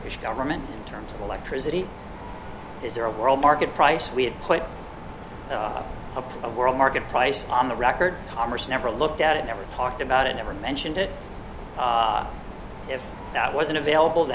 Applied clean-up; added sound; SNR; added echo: none; Mechanisms; 11 dB; none.